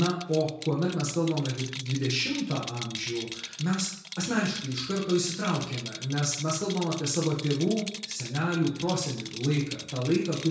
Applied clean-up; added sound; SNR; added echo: none; Rattle; 12 dB; reverberation time 0.5 s.